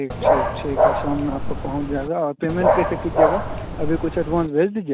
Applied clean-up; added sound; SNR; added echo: none; Dog; -3 dB; none.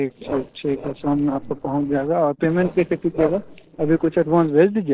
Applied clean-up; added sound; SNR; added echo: neural separator model SepFormer DNS4.